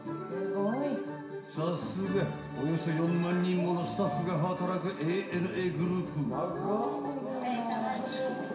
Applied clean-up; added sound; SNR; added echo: none; none; none; reverberation time 0.7 s.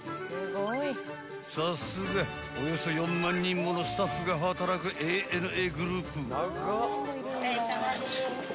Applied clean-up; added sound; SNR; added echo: none; none; none; none.